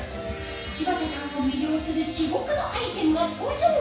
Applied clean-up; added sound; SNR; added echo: none; none; none; reverberation time 0.7 s.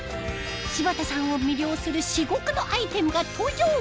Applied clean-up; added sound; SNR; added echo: none; none; none; none.